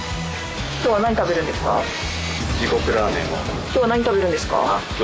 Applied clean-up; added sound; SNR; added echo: none; none; none; none.